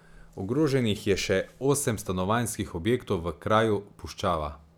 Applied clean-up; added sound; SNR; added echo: none; none; none; none.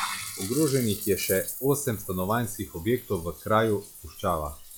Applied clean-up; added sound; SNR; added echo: classical method log-MMSE.